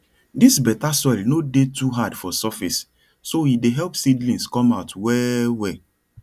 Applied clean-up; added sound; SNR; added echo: none; none; none; none.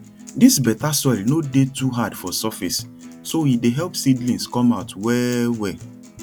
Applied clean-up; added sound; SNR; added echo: none; Acoustic guitar; 19 dB; none.